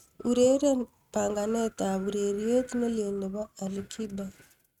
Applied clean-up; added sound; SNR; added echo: neural mask model RNNoise.